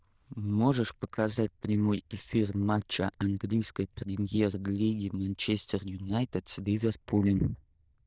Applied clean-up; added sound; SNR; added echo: neural diffusion model UNIVERSE++.